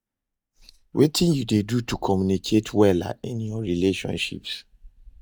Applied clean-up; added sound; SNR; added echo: neural mask model DeepFilterNet 3.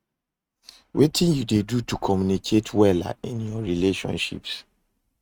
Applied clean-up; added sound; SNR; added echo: neural mask model RNNoise.